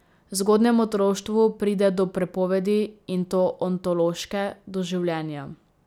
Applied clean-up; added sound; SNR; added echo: none; none; none; none.